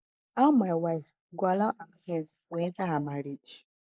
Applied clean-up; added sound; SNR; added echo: neural mask model Resemble Enhance denoiser.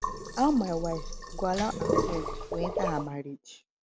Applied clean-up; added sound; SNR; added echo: none; Sink (filling or washing); 1 dB; none.